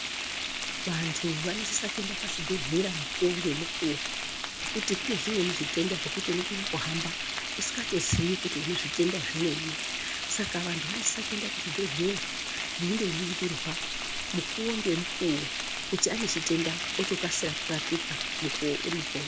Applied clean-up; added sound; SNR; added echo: none; Frying (food); 1 dB; none.